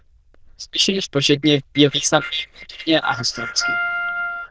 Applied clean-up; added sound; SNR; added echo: neural diffusion model UNIVERSE++.